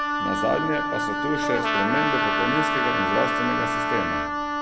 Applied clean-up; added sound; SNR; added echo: none; Trumpet + Wind instrument, woodwind instrument; -4 dB; none.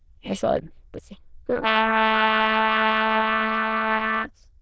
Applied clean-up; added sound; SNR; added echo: neural diffusion model UNIVERSE++.